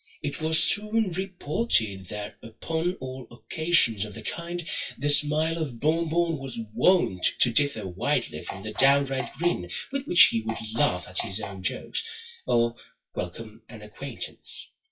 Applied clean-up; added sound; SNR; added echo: classical method WPE with log-MMSE.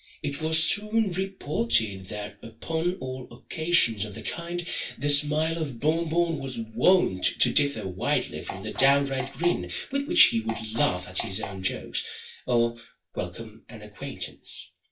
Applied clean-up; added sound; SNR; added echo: none; Fart; 11 dB; reverberation time 0.2 s.